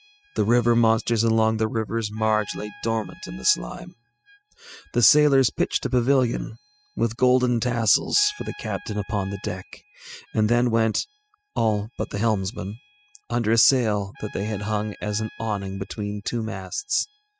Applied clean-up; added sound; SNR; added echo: classical method spectral subtraction.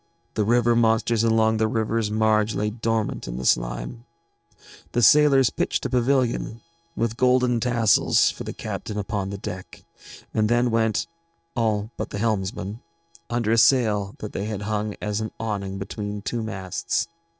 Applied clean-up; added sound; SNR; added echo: neural separator model SepFormer DNS4.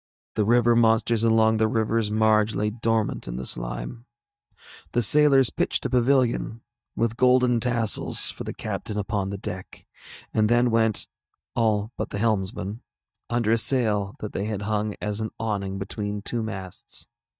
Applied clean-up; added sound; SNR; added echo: neural mask model DeepFilterNet 3.